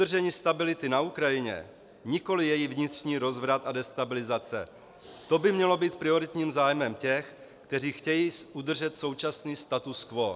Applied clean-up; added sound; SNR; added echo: none; none; none; none.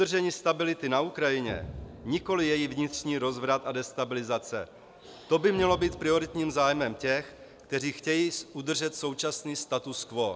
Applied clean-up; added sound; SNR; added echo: none; Explosion; 18 dB; none.